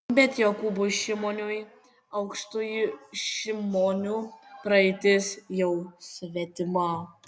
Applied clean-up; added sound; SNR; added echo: none; none; none; none.